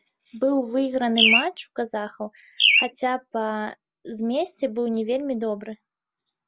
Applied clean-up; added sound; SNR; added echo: none; Bird; -3 dB; none.